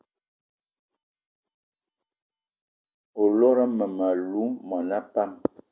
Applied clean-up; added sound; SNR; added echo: none; none; none; none.